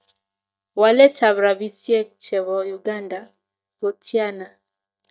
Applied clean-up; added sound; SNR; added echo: neural mask model DeepFilterNet 3.